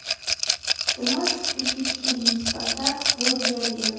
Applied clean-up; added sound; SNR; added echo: none; Rattle / Glass; -5 dB; reverberation time 1.3 s.